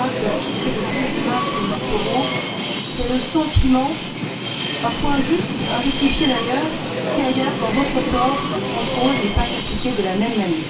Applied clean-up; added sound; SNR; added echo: none; Subway, metro, underground; 0 dB; reverberation time 0.3 s.